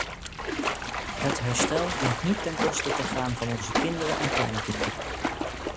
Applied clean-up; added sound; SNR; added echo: none; Splash, splatter; -2 dB; none.